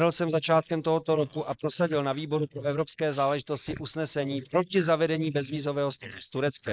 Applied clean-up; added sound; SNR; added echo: neural mask model Resemble Enhance denoiser.